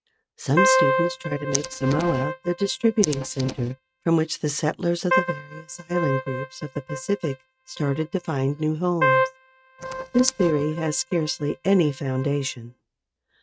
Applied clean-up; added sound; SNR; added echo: neural mask model RNNoise.